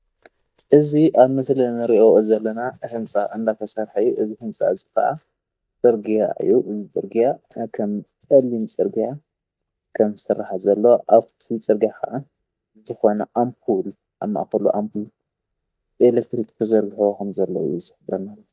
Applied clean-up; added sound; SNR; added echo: neural mask model DeepFilterNet 3.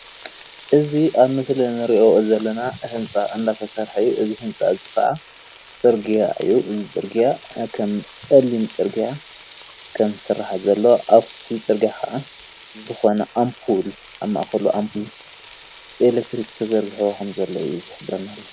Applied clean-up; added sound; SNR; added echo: none; Frying (food); 17 dB; none.